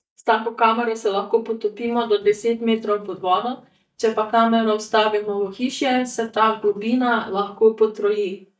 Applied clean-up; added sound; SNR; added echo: neural mask model DeepFilterNet 3.